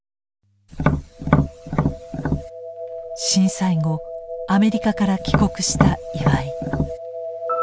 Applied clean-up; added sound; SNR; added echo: none; Tap; -2 dB; none.